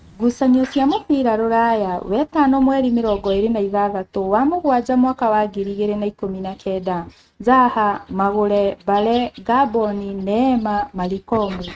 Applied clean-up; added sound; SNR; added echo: neural mask model RNNoise.